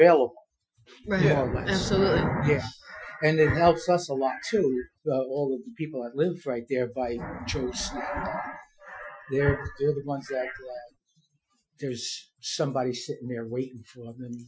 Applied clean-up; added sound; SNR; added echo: classical method Wiener filter.